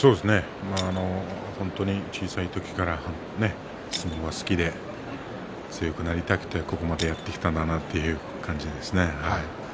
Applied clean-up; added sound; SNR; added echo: none; Shatter; 19 dB; none.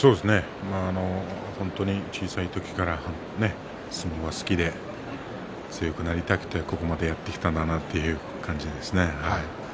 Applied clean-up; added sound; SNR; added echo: none; none; none; none.